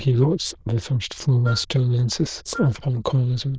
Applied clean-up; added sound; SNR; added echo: neural diffusion model UNIVERSE++.